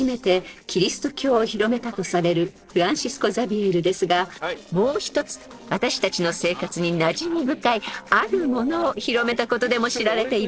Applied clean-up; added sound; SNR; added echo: neural separator model SepFormer DNS4.